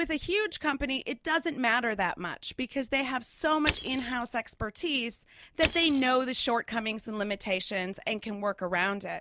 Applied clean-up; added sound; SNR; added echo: none; Crushing; 7 dB; none.